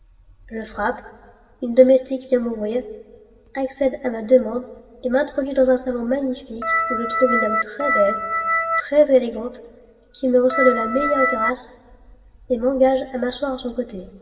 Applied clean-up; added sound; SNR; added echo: none; Organ; 0 dB; reverberation time 1.3 s.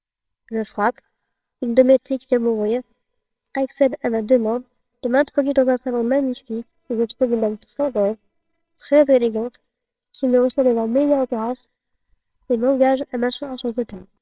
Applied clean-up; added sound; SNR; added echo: neural separator model SepFormer WHAMR!.